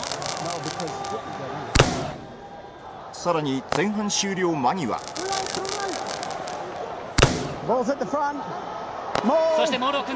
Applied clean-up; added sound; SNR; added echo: none; Crackle / Fireworks; 4 dB; none.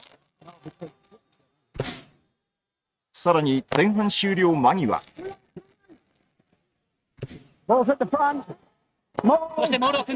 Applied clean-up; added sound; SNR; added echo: neural mask model RNNoise.